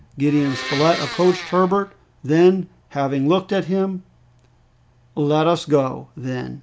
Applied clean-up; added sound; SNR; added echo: none; Domestic sounds, home sounds; 10 dB; none.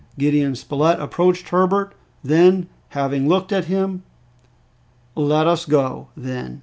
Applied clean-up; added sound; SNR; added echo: none; none; none; none.